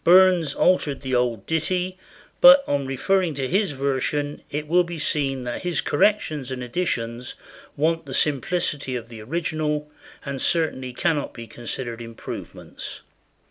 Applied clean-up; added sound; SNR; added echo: none; none; none; none.